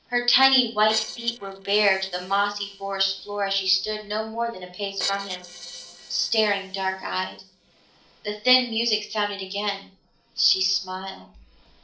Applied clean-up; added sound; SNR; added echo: neural separator model SepFormer DNS4.